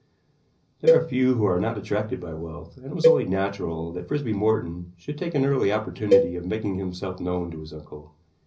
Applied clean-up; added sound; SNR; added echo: none; Cowbell; 0 dB; reverberation time 0.5 s.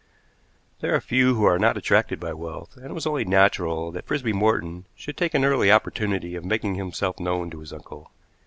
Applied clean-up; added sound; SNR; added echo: none; none; none; none.